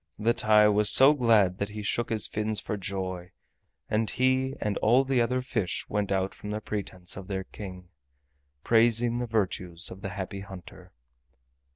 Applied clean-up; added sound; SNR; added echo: none; none; none; none.